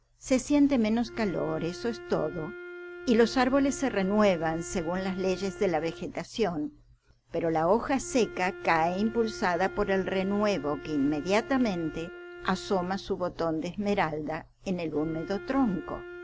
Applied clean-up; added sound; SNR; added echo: none; Wind instrument, woodwind instrument; 16 dB; none.